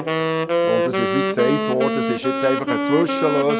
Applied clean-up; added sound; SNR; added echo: none; Wind instrument, woodwind instrument; -1 dB; none.